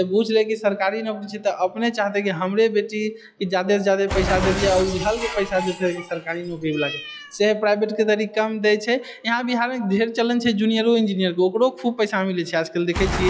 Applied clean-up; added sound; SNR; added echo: classical method log-MMSE.